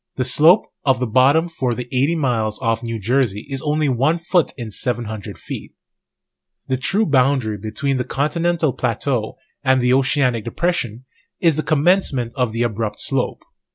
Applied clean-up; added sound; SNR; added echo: none; none; none; none.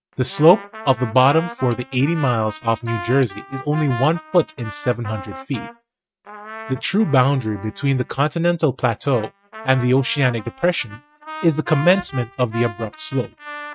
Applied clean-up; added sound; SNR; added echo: neural mask model RNNoise.